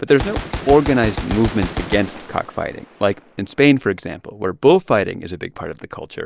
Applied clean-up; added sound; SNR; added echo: none; Gunshot, gunfire; 12 dB; none.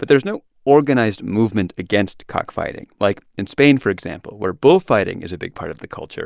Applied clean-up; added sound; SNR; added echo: none; none; none; none.